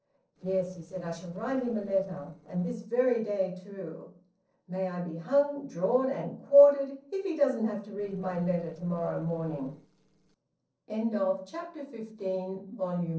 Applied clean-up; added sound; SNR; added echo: neural separator model SepFormer DNS4.